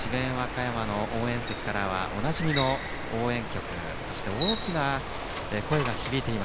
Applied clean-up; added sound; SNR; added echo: none; Bicycle; 3 dB; none.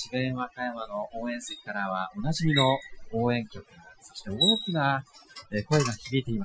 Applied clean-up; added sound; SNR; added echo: classical method Wiener filter.